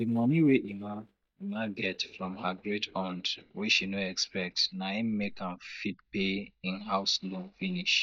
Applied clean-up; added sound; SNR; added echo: neural mask model DeepFilterNet 3.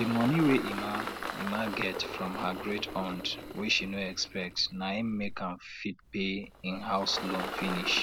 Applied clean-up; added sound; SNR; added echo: none; Engine; 7 dB; none.